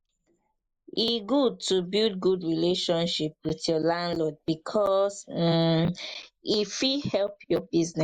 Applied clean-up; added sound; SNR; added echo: neural mask model Resemble Enhance denoiser.